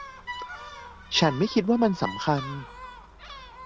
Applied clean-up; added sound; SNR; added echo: none; Gull, seagull + Bowed string instrument; 12 dB; none.